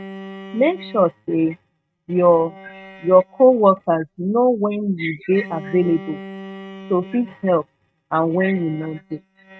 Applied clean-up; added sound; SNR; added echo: neural mask model RNNoise.